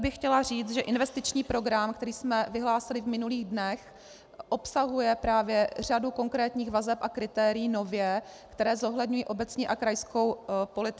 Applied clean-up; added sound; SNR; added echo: none; none; none; none.